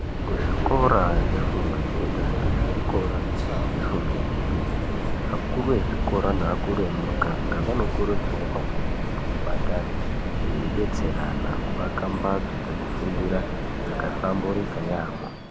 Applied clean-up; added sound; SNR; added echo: none; Subway, metro, underground; -4 dB; none.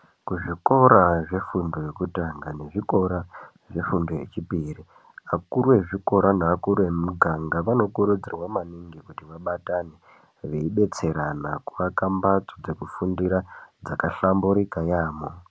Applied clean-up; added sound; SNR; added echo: none; none; none; none.